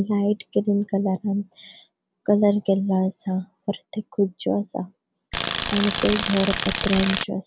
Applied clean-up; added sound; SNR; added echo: none; Tools; 3 dB; none.